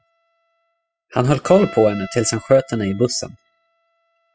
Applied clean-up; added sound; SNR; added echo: classical method spectral subtraction.